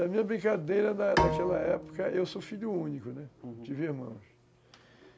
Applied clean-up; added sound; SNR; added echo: none; Bowed string instrument; 3 dB; none.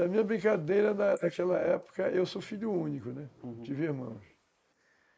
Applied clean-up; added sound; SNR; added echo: neural mask model Resemble Enhance denoiser.